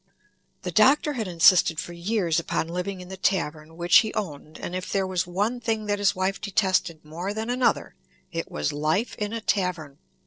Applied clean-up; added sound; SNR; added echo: neural separator model SepFormer DNS4.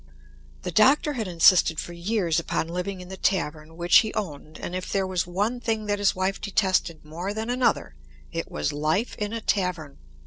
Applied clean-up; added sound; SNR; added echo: none; Motor vehicle (road) / Engine; 16 dB; none.